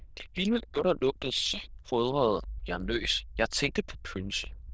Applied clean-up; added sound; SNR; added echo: neural diffusion model UNIVERSE++.